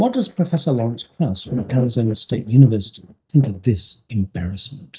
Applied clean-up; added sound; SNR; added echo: neural mask model DeepFilterNet 3.